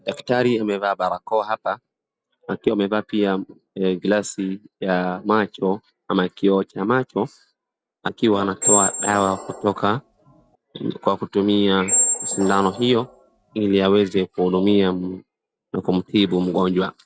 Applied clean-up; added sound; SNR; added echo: none; Squeak; 2 dB; none.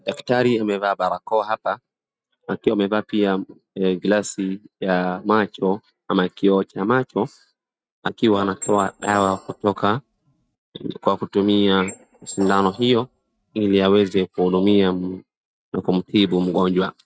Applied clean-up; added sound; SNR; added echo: neural mask model RNNoise.